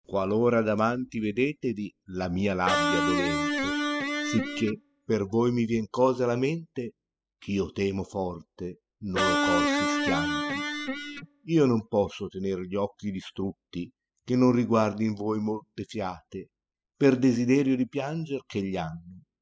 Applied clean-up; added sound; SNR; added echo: classical method spectral subtraction.